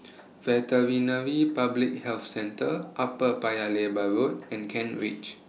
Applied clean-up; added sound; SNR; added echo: none; none; none; none.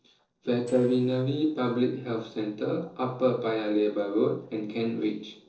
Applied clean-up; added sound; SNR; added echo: neural separator model SepFormer DNS4.